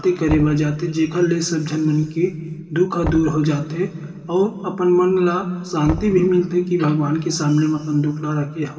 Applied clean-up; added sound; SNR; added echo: none; Knock; 15 dB; reverberation time 2.3 s.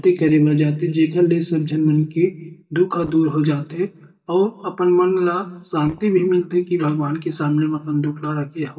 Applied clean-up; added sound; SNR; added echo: neural mask model DeepFilterNet 3.